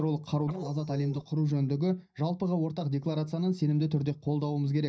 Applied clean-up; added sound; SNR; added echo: neural mask model DeepFilterNet 3.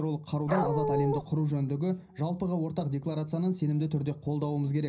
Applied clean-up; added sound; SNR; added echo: none; Dog; 0 dB; reverberation time 0.4 s.